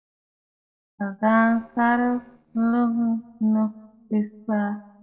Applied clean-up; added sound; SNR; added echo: neural separator model SepFormer DNS4.